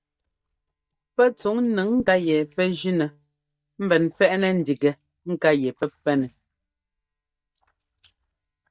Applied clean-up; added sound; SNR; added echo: neural mask model DeepFilterNet 3.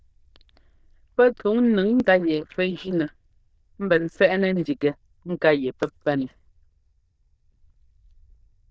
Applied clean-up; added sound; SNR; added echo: neural diffusion model UNIVERSE++.